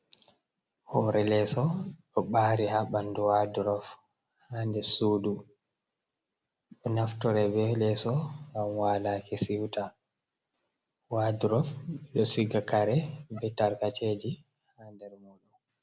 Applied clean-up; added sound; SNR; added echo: none; none; none; none.